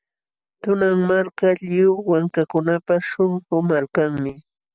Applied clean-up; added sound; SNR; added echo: none; none; none; none.